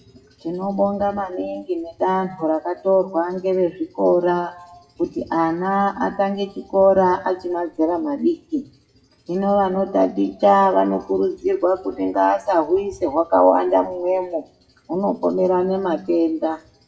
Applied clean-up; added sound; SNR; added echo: classical method WPE with log-MMSE.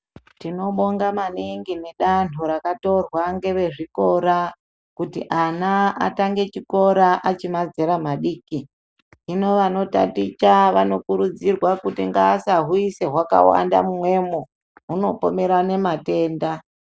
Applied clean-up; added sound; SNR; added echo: none; none; none; none.